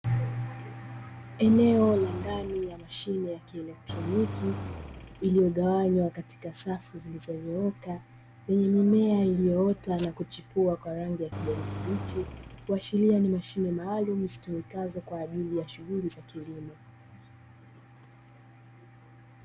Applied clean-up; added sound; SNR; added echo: none; Engine; 9 dB; none.